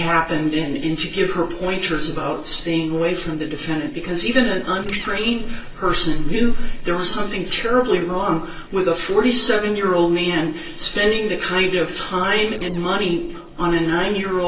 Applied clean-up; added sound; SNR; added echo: neural separator model SepFormer DNS4.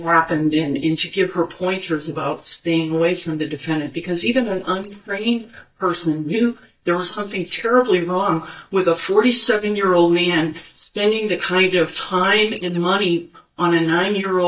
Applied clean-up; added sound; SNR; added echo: neural mask model DeepFilterNet 3.